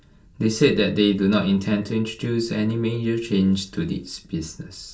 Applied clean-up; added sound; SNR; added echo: none; none; none; reverberation time 0.3 s.